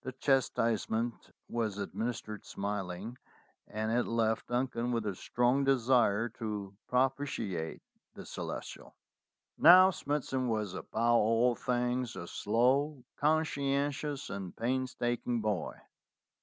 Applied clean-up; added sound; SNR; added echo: none; none; none; none.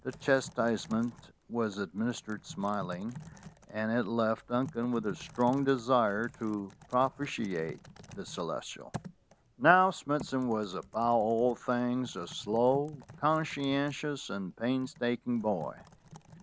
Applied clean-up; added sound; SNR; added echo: none; Typing; 19 dB; none.